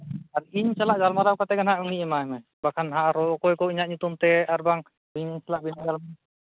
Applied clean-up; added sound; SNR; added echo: none; none; none; none.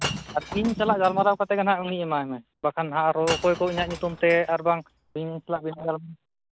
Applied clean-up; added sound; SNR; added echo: none; Shatter / Crushing; 14 dB; none.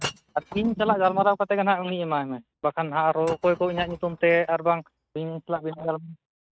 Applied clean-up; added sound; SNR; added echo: neural mask model RNNoise.